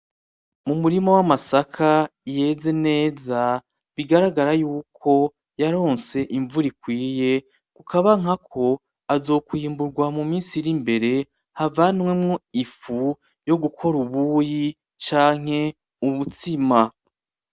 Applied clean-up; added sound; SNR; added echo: none; none; none; none.